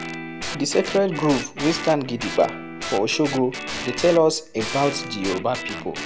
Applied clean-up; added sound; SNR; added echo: none; Guitar; 9 dB; none.